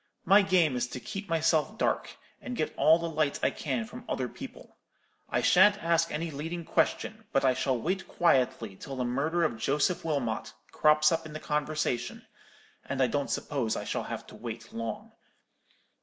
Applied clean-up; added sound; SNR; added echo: none; none; none; none.